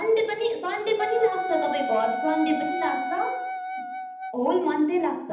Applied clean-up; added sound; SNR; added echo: none; Wind instrument, woodwind instrument; 4 dB; reverberation time 0.8 s.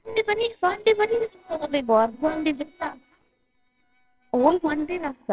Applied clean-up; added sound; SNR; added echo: neural separator model SepFormer WHAMR!.